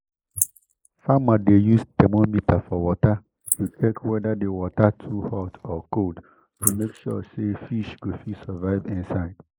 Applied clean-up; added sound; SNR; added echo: neural mask model Resemble Enhance denoiser.